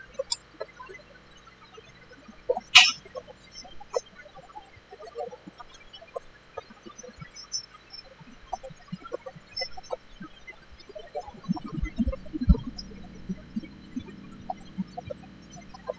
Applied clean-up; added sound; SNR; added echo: classical method spectral subtraction.